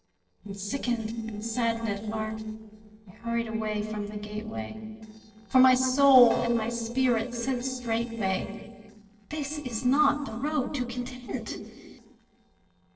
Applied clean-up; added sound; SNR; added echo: neural separator model SepFormer DNS4.